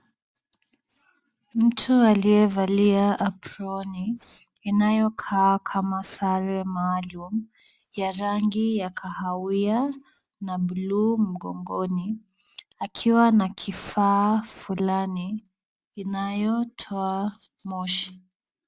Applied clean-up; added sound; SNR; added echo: none; none; none; none.